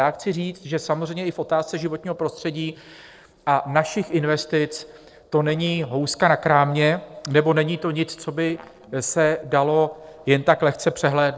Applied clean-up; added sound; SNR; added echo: neural separator model SepFormer DNS4.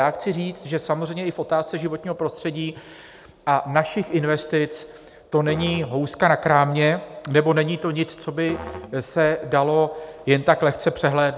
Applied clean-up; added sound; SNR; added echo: none; Musical instrument; 18 dB; none.